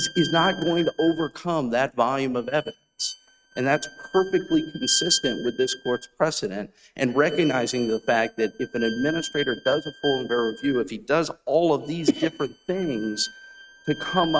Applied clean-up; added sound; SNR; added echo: neural mask model RNNoise.